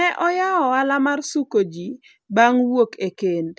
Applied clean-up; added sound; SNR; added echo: none; none; none; none.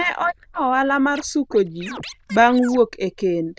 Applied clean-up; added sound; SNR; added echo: neural diffusion model UNIVERSE++.